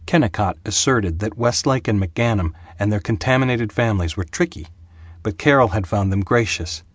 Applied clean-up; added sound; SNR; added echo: none; none; none; none.